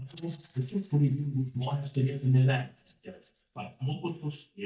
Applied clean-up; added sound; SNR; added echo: neural mask model DeepFilterNet 3.